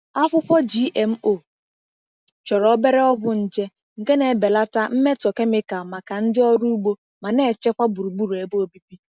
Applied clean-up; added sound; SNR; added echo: none; none; none; none.